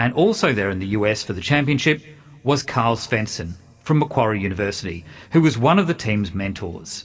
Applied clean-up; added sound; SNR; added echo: none; none; none; reverberation time 1.6 s.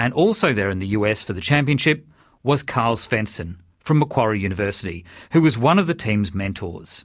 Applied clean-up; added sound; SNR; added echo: none; none; none; none.